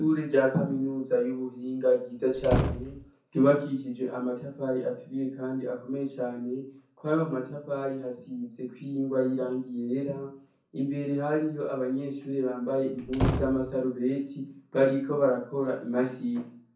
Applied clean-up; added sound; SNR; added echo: none; Slam; 1 dB; reverberation time 0.6 s.